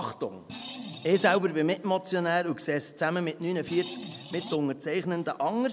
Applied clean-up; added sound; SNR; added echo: none; Screech; 9 dB; none.